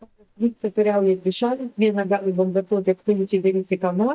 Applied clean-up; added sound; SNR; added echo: neural mask model DeepFilterNet 3.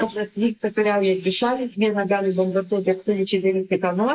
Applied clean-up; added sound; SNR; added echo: neural mask model Resemble Enhance denoiser.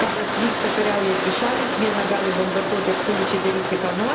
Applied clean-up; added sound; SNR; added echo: none; Rain; 0 dB; none.